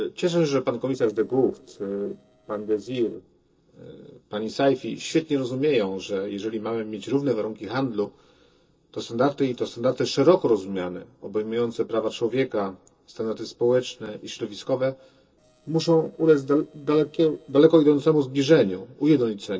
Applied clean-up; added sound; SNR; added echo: neural separator model SepFormer DNS4.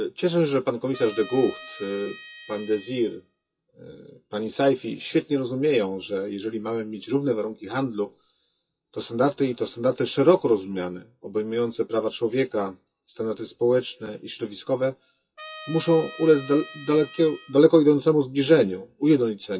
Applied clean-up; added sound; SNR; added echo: classical method WPE with log-MMSE.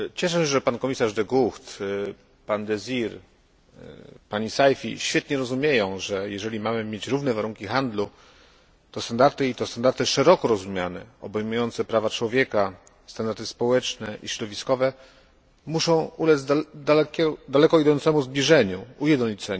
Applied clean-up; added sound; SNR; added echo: none; none; none; none.